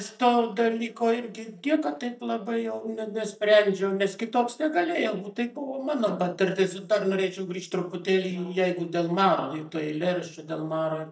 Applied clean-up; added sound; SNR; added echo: neural mask model DeepFilterNet 3.